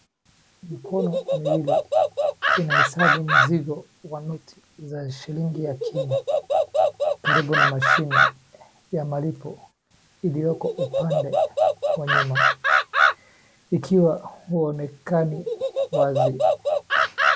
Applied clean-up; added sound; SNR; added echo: none; Animal; -4 dB; none.